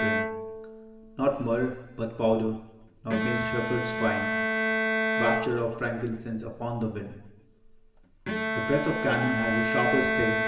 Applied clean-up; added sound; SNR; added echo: none; Bowed string instrument; 0 dB; reverberation time 1.0 s.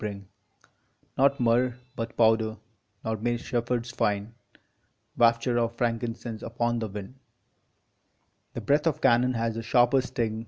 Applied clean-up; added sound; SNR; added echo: none; none; none; none.